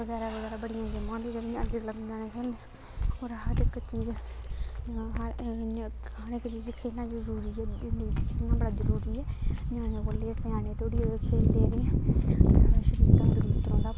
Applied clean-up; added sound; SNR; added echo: none; none; none; none.